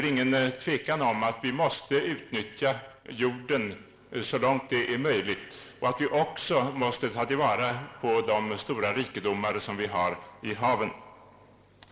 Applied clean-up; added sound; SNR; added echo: neural separator model SepFormer DNS4.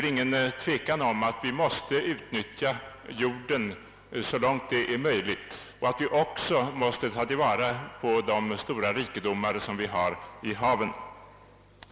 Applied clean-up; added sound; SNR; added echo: none; none; none; none.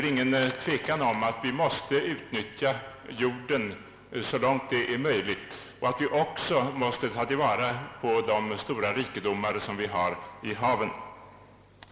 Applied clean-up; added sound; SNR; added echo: none; Crackle / Crushing / Wood; 15 dB; reverberation time 3.0 s.